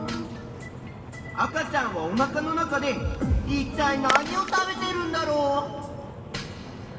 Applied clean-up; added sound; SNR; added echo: none; Splash, splatter; 9 dB; reverberation time 2.0 s.